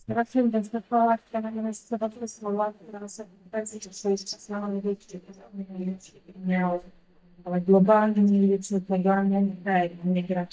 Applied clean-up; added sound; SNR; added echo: neural mask model DeepFilterNet 3.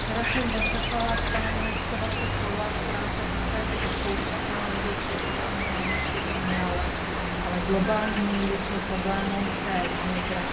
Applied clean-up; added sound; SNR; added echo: none; Cricket; -4 dB; reverberation time 0.9 s.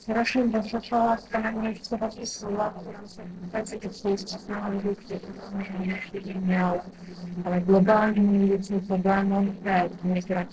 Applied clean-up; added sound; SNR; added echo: neural separator model SepFormer DNS4.